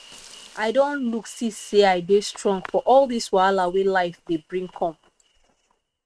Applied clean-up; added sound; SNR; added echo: neural mask model RNNoise.